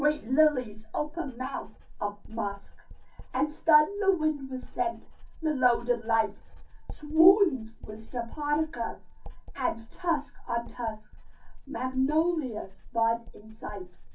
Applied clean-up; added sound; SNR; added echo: none; Writing; 12 dB; reverberation time 0.3 s.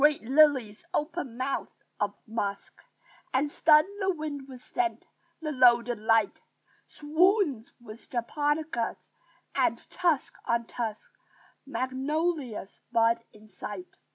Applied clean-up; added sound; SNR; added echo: none; none; none; none.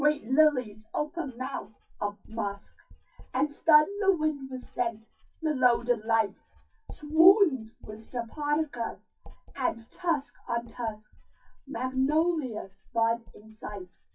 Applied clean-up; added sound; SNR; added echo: classical method WPE with log-MMSE.